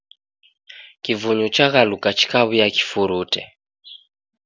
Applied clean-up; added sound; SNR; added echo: none; none; none; none.